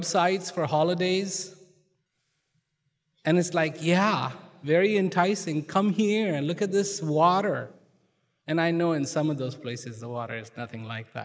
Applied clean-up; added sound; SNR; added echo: neural mask model Resemble Enhance denoiser.